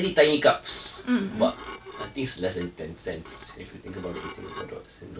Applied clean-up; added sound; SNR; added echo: none; Dishes, pots, and pans / Glass; 17 dB; none.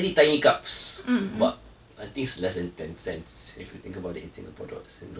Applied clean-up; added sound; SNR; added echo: none; none; none; none.